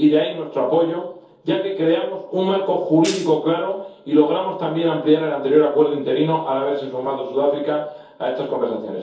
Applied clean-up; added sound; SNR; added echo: neural separator model SepFormer DNS4.